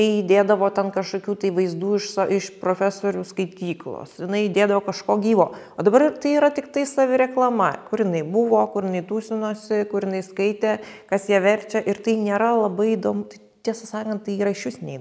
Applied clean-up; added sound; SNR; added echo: none; none; none; none.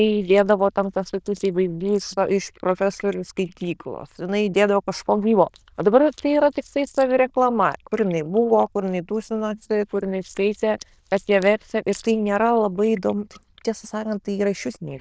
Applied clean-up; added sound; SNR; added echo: neural diffusion model UNIVERSE++.